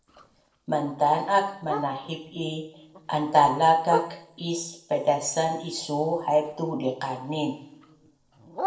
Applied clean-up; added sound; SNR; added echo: neural separator model SepFormer DNS4.